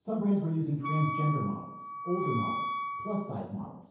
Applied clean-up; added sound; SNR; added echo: none; Wind instrument, woodwind instrument; 4 dB; reverberation time 0.9 s.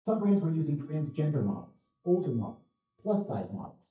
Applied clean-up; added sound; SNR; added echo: neural mask model DeepFilterNet 3.